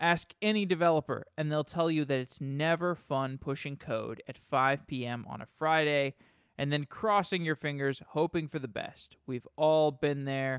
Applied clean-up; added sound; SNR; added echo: none; none; none; none.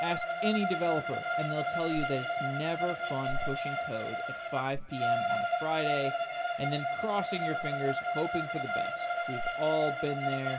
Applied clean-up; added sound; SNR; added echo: none; Bowed string instrument; -1 dB; reverberation time 1.3 s.